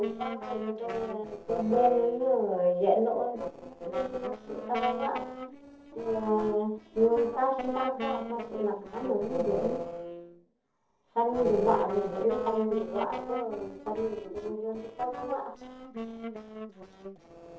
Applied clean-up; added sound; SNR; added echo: neural separator model SepFormer DNS4.